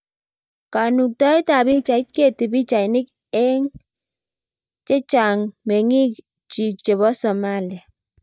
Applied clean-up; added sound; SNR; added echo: neural mask model DeepFilterNet 3.